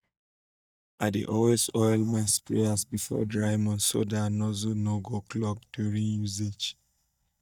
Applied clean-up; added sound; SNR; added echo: neural mask model DeepFilterNet 3.